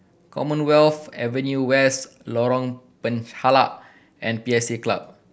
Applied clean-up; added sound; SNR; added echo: none; none; none; none.